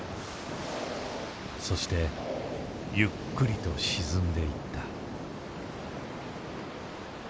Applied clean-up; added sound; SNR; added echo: none; none; none; none.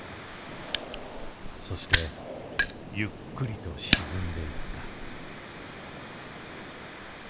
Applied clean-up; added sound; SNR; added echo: none; Fire; -4 dB; none.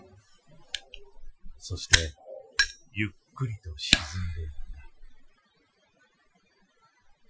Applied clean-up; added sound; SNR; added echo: classical method Wiener filter.